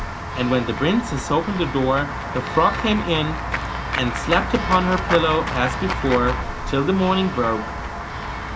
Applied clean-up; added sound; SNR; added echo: none; Walk, footsteps / Run / Bell; 5 dB; none.